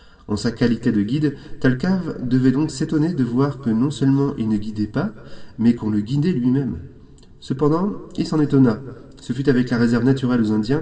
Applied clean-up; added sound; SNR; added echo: none; none; none; reverberation time 1.9 s.